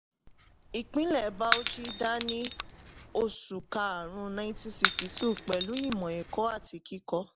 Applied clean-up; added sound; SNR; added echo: none; Shatter / Crushing; -1 dB; none.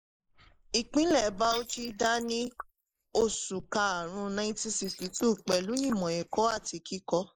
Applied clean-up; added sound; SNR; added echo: neural mask model Resemble Enhance denoiser.